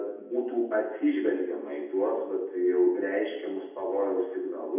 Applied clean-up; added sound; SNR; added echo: none; none; none; reverberation time 0.8 s.